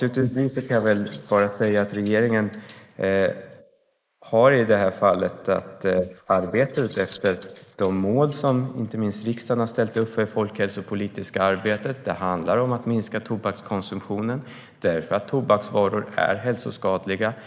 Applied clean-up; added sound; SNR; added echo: neural mask model Resemble Enhance denoiser.